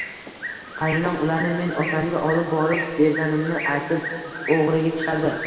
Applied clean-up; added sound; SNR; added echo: none; Bird; 10 dB; reverberation time 2.2 s.